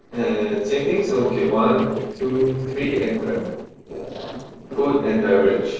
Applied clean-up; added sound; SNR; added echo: neural separator model SepFormer DNS4.